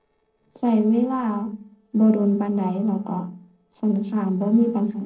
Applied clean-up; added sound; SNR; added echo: neural separator model SepFormer DNS4.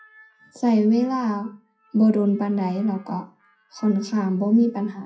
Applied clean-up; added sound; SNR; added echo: classical method WPE with log-MMSE.